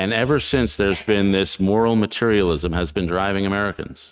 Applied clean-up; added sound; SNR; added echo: neural mask model RNNoise.